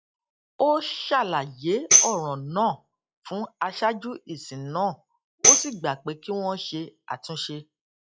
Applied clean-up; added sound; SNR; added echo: classical method log-MMSE.